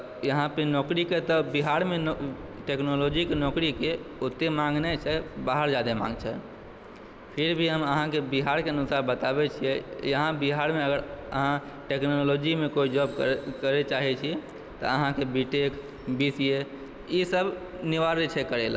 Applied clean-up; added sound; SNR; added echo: none; none; none; none.